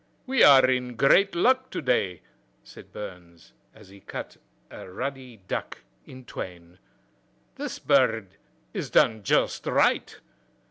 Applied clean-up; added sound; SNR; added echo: none; none; none; none.